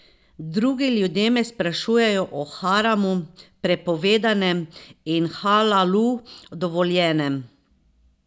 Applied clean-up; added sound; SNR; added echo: none; none; none; none.